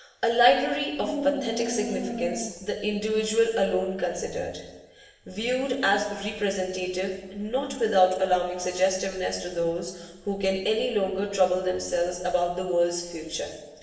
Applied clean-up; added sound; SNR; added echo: none; Dog; 6 dB; reverberation time 1.1 s.